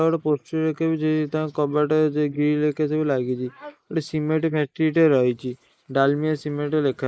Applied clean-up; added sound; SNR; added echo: neural mask model Resemble Enhance denoiser.